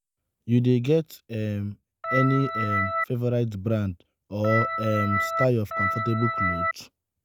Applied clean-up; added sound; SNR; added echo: none; Organ; 1 dB; none.